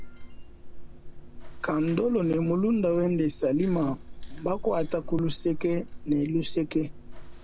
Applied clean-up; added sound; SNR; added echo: none; Chewing, mastication; 8 dB; none.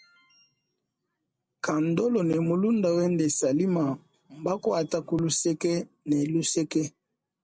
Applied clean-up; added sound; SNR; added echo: none; none; none; none.